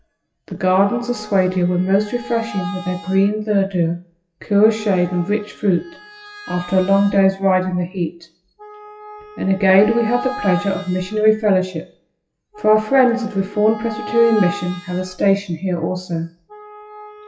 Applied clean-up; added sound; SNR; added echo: classical method WPE with log-MMSE.